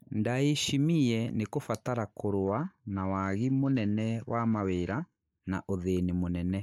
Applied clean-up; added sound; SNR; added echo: neural mask model Resemble Enhance denoiser.